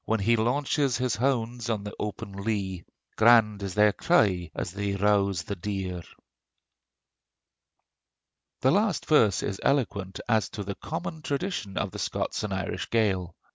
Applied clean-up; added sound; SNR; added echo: none; none; none; none.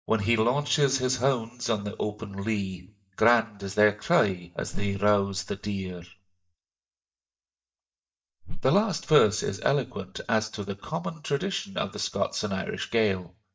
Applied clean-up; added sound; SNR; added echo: neural mask model DeepFilterNet 3.